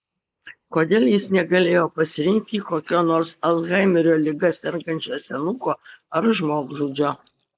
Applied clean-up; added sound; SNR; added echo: neural mask model Resemble Enhance denoiser.